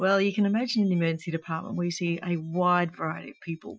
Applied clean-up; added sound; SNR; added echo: classical method Wiener filter.